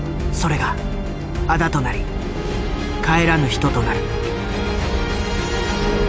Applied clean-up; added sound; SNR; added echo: none; none; none; none.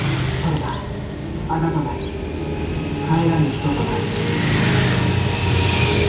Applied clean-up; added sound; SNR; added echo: none; Motorcycle / Traffic noise, roadway noise; -2 dB; reverberation time 0.6 s.